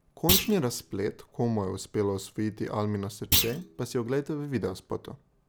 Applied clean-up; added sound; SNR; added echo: none; Thump, thud; 1 dB; none.